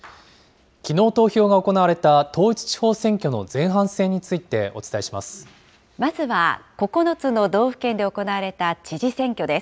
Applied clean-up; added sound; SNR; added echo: none; none; none; none.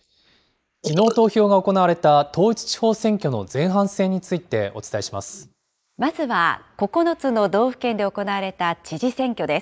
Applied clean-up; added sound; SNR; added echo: neural mask model Resemble Enhance denoiser.